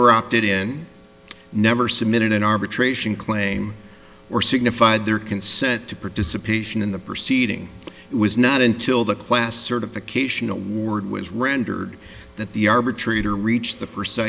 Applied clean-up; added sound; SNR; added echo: none; none; none; none.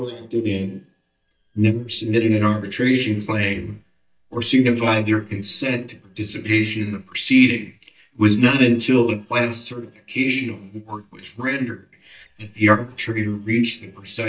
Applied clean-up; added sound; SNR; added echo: neural mask model DeepFilterNet 3.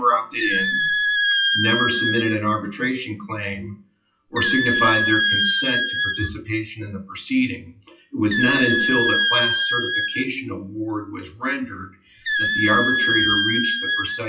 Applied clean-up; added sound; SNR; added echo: classical method WPE with log-MMSE.